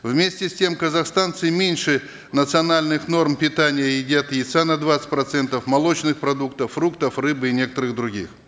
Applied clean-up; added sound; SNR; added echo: none; none; none; none.